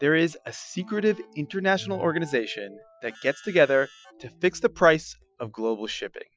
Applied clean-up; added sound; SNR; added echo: classical method Wiener filter.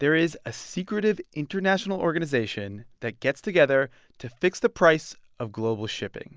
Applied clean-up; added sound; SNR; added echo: none; none; none; none.